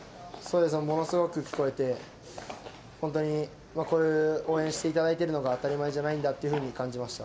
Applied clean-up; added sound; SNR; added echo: none; none; none; none.